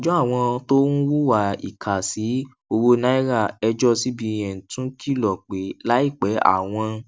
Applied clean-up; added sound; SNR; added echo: none; none; none; none.